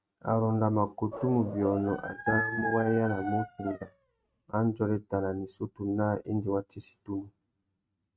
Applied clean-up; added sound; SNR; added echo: neural mask model RNNoise.